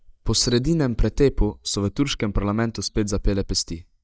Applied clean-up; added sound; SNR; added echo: neural mask model DeepFilterNet 3.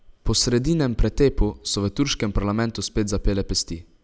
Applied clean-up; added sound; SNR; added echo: none; none; none; none.